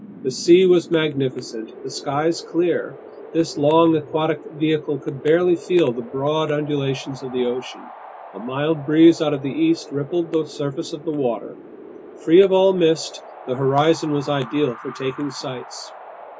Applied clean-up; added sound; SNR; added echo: none; Wind; 18 dB; none.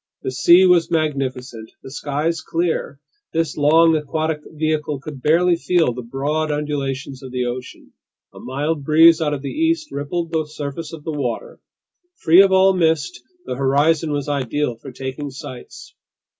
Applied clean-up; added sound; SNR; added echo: none; none; none; none.